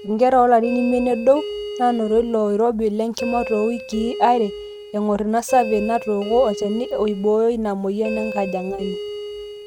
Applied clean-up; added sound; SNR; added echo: neural mask model RNNoise.